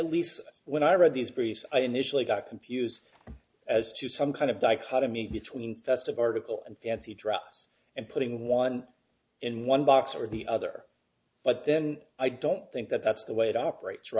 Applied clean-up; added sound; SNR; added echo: none; none; none; none.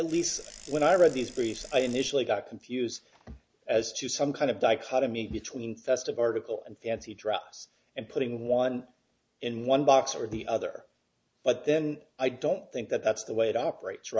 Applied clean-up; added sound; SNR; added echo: none; Bicycle; 17 dB; none.